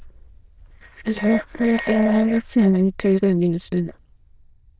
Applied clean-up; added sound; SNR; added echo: neural diffusion model UNIVERSE++.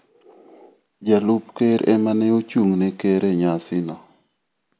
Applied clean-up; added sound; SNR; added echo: none; none; none; none.